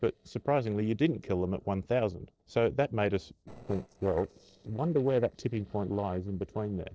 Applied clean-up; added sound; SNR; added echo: neural separator model SepFormer DNS4.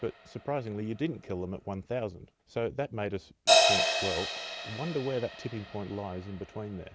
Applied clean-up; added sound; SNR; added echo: none; Crash cymbal; -3 dB; none.